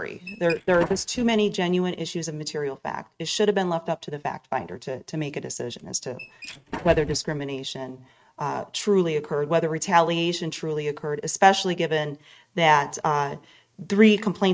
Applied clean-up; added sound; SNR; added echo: neural mask model RNNoise.